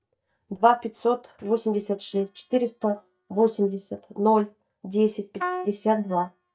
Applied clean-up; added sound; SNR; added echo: neural mask model DeepFilterNet 3.